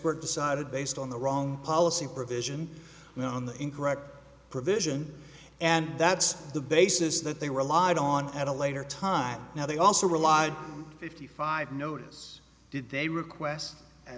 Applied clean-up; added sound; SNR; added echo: none; none; none; none.